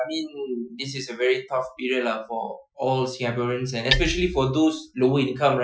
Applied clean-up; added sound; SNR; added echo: classical method Wiener filter.